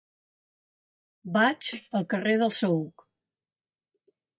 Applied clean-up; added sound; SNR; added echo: neural mask model DeepFilterNet 3.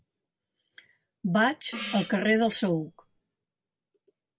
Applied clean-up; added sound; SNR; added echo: none; Gong; 11 dB; none.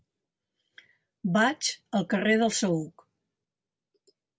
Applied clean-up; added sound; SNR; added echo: none; none; none; none.